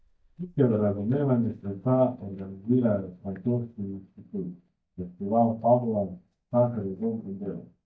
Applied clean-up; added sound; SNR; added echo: neural mask model DeepFilterNet 3.